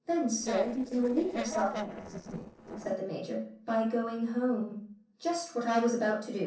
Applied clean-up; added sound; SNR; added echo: neural separator model SepFormer DNS4.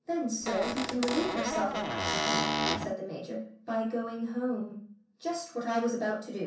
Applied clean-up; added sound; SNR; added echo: none; Squeak / Cupboard open or close; -2 dB; reverberation time 0.6 s.